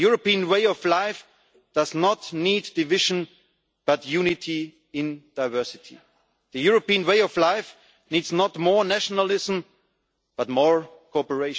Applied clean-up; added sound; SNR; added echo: none; none; none; none.